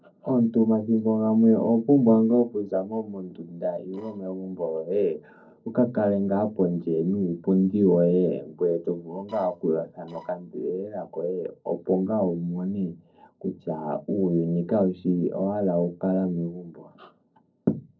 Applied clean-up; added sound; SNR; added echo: neural separator model SepFormer DNS4.